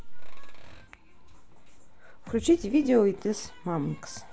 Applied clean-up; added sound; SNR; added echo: none; Bass drum; 19 dB; none.